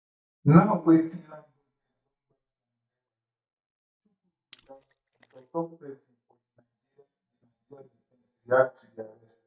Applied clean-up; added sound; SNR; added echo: neural mask model DeepFilterNet 3.